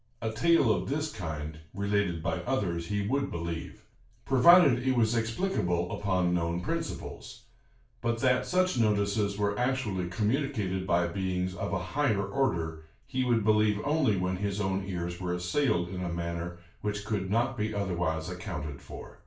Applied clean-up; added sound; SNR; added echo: none; Bowed string instrument; 16 dB; reverberation time 0.3 s.